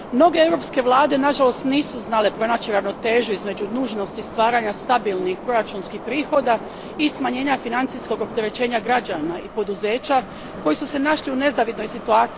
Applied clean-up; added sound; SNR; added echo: none; Subway, metro, underground; 13 dB; none.